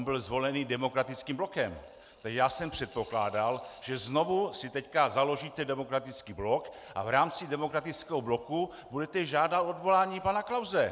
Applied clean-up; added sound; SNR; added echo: none; Rattle (instrument); 16 dB; none.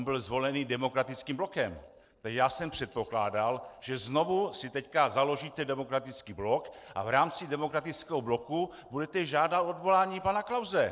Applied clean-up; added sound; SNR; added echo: neural separator model SepFormer DNS4.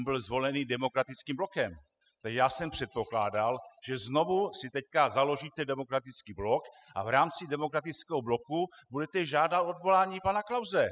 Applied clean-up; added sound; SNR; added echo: classical method spectral subtraction.